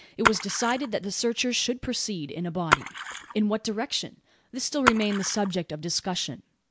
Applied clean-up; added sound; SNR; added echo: none; Splash, splatter; 3 dB; none.